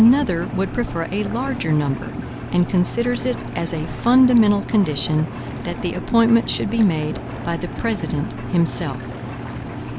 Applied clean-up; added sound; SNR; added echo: none; Engine; 9 dB; none.